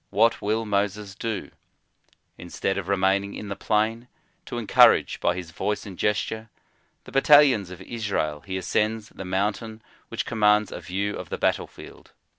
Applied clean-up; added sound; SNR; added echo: none; none; none; none.